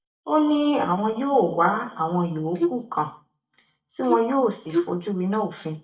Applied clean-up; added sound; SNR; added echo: neural mask model DeepFilterNet 3.